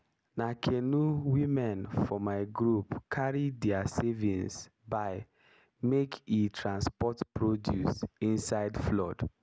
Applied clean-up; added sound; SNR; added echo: none; none; none; none.